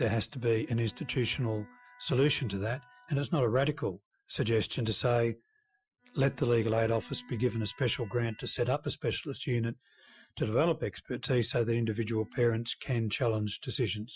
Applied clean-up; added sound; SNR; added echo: classical method Wiener filter.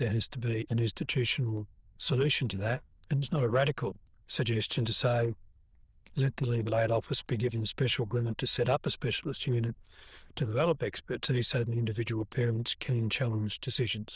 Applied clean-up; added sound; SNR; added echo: neural diffusion model UNIVERSE++.